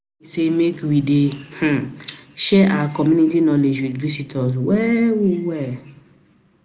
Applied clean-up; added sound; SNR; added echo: none; none; none; none.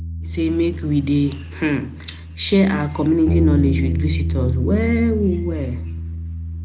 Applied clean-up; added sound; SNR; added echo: none; Bass guitar; 3 dB; none.